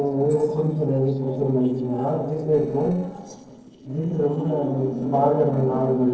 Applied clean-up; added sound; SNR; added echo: neural separator model SepFormer DNS4.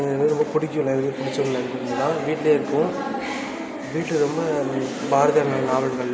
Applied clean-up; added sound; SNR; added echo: none; none; none; none.